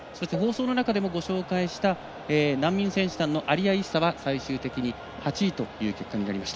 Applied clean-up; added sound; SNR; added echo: none; Keyboard (musical); 17 dB; none.